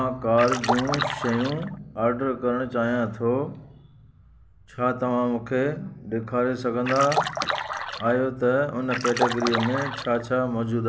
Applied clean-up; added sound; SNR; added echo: none; Splash, splatter; 3 dB; none.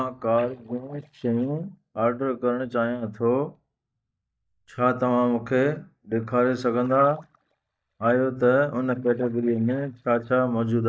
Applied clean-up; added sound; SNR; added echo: neural mask model DeepFilterNet 3.